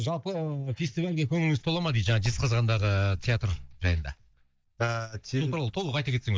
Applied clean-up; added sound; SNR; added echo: neural mask model DeepFilterNet 3.